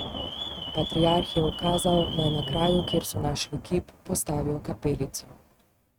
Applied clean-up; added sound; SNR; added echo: neural mask model RNNoise.